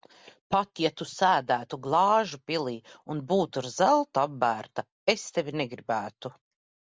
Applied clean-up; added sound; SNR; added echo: none; none; none; none.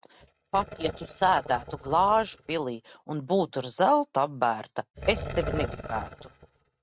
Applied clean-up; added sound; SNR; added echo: neural mask model RNNoise.